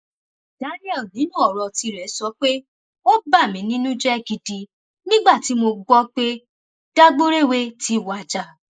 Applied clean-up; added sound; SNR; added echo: neural mask model Resemble Enhance denoiser.